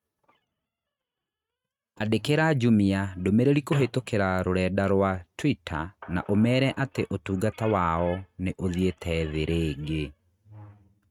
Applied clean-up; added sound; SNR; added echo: neural mask model RNNoise.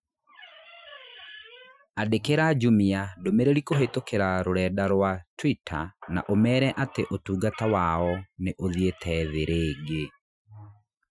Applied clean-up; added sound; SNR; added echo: classical method Wiener filter.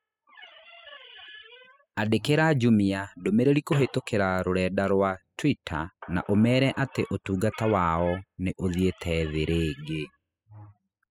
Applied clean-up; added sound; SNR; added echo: classical method spectral subtraction.